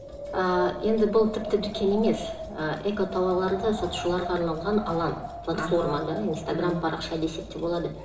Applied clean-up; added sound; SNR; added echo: none; Wind; 10 dB; reverberation time 0.7 s.